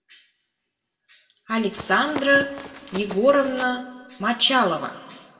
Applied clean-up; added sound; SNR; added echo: none; Run; 12 dB; reverberation time 1.1 s.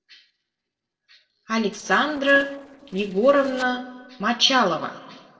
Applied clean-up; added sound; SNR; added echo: neural separator model SepFormer DNS4.